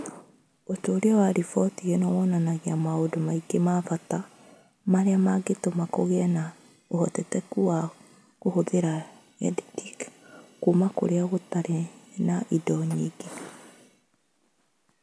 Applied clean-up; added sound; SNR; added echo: none; none; none; none.